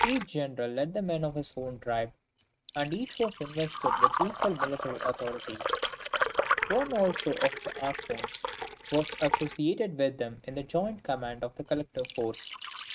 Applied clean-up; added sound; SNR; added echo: neural mask model RNNoise.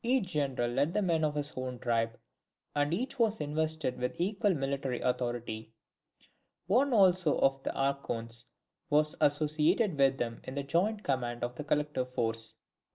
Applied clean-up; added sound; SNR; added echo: none; none; none; none.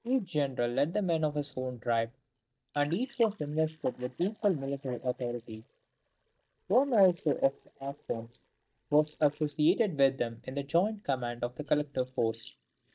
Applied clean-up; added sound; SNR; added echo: neural mask model DeepFilterNet 3.